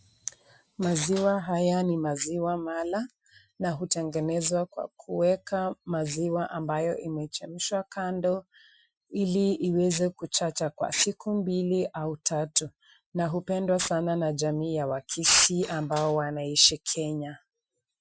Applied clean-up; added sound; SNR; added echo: classical method Wiener filter.